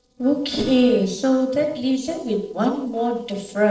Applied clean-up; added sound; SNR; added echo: neural separator model SepFormer DNS4.